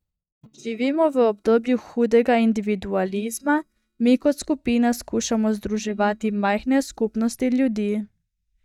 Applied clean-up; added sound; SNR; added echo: neural mask model DeepFilterNet 3.